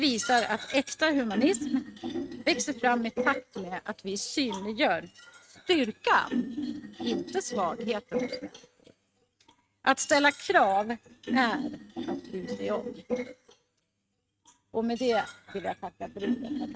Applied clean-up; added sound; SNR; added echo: neural mask model RNNoise.